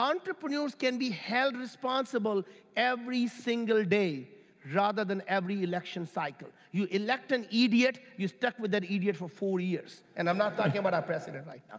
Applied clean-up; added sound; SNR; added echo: none; none; none; none.